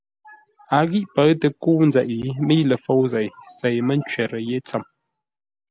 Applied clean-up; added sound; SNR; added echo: none; none; none; none.